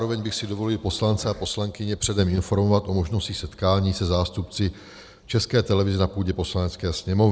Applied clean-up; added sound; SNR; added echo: none; none; none; none.